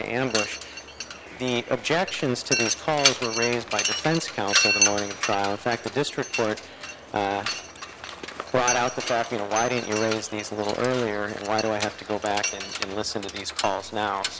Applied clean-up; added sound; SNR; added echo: none; Mechanisms; 3 dB; none.